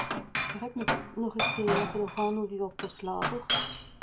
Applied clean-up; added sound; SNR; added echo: none; Glass; -1 dB; none.